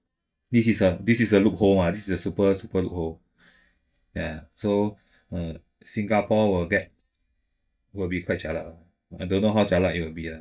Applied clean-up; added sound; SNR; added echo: neural mask model DeepFilterNet 3.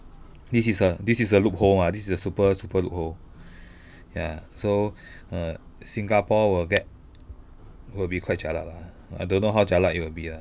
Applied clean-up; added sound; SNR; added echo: none; none; none; none.